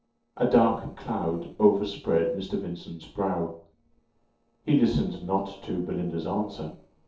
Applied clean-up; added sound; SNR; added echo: neural separator model SepFormer DNS4.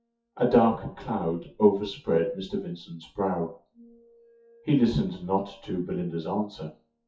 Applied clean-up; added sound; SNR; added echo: classical method WPE with log-MMSE.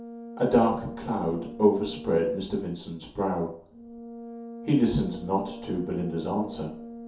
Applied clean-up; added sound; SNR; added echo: none; Brass instrument; 13 dB; reverberation time 0.5 s.